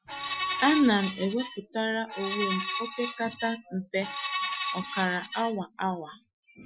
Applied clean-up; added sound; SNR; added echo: classical method Wiener filter.